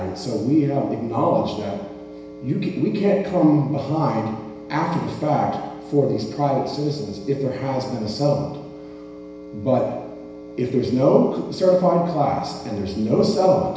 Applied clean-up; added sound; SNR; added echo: none; none; none; reverberation time 1.0 s.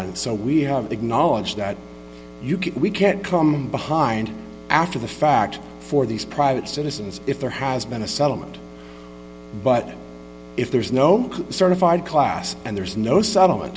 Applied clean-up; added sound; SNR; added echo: none; none; none; none.